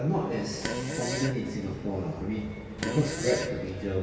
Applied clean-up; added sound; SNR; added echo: none; Fart; 6 dB; reverberation time 2.4 s.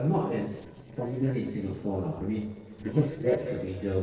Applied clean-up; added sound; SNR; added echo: neural separator model SepFormer DNS4.